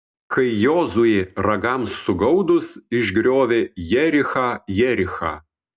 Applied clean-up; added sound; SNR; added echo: none; none; none; none.